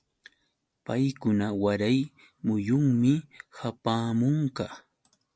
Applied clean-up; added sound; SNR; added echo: none; none; none; none.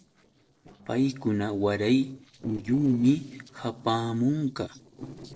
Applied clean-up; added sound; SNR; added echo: neural separator model SepFormer DNS4.